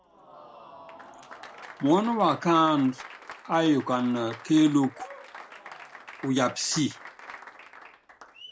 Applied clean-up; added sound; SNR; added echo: none; Applause; 18 dB; none.